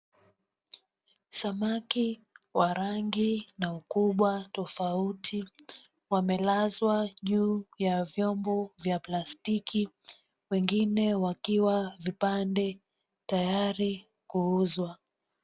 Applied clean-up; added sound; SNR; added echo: none; none; none; none.